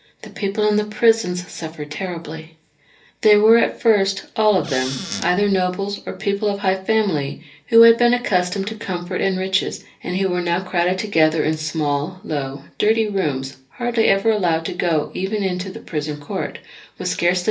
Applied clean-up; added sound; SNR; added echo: none; Squeak / Cupboard open or close; 10 dB; reverberation time 0.3 s.